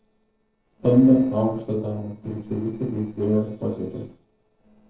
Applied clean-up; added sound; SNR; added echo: neural separator model SepFormer DNS4.